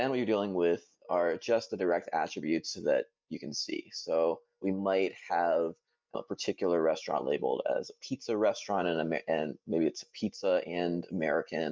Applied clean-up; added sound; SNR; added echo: neural mask model DeepFilterNet 3.